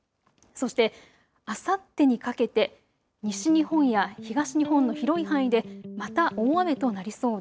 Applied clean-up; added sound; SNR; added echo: none; Electric guitar; 13 dB; none.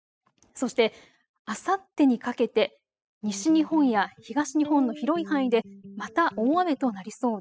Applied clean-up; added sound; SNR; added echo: classical method spectral subtraction.